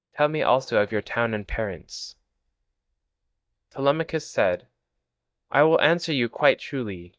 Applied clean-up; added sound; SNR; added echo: neural mask model DeepFilterNet 3.